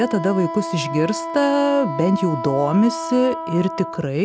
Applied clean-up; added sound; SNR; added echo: none; Wind instrument, woodwind instrument; 8 dB; none.